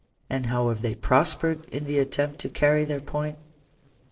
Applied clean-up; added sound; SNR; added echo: neural separator model SepFormer DNS4.